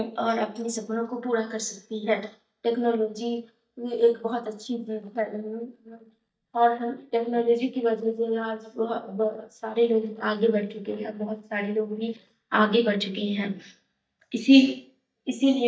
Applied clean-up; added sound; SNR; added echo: neural mask model DeepFilterNet 3.